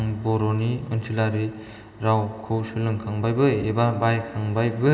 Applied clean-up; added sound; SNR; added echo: none; none; none; reverberation time 0.7 s.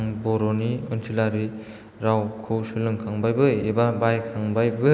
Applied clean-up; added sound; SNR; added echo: none; none; none; none.